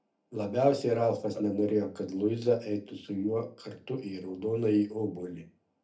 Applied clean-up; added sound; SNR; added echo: none; none; none; reverberation time 0.3 s.